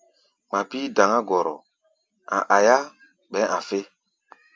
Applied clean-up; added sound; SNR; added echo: none; none; none; none.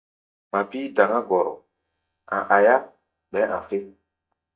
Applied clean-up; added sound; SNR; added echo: neural mask model DeepFilterNet 3.